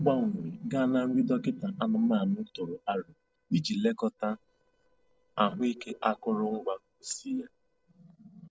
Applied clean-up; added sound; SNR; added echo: neural separator model SepFormer DNS4.